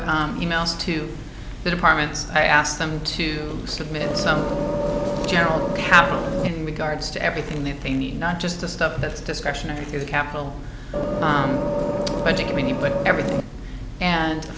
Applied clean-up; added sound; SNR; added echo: none; Vehicle; 1 dB; none.